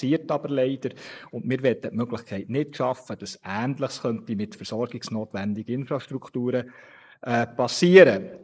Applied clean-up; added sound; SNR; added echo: neural mask model Resemble Enhance denoiser.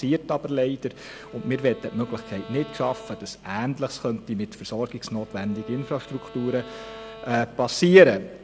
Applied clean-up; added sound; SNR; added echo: none; Bowed string instrument; 19 dB; none.